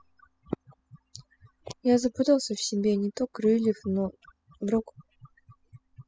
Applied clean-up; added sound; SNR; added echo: classical method spectral subtraction.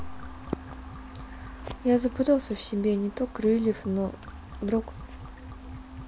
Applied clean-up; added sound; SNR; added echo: none; Liquid; 15 dB; none.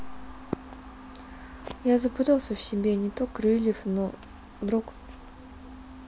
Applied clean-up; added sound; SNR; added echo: none; none; none; none.